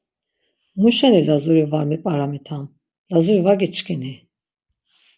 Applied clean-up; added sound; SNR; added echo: none; none; none; none.